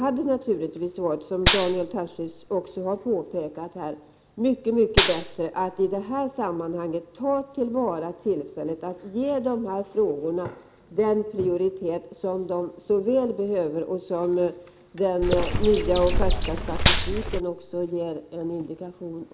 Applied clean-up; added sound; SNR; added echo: none; Gunshot, gunfire + Bird; -2 dB; none.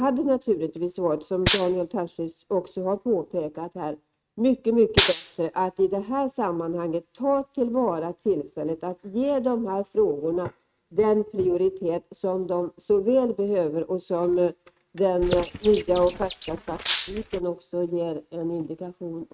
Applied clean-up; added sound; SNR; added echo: neural mask model RNNoise.